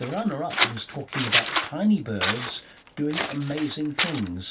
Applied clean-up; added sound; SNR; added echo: none; Scissors; 1 dB; reverberation time 0.2 s.